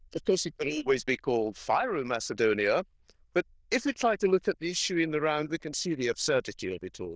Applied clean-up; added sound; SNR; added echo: neural diffusion model UNIVERSE++.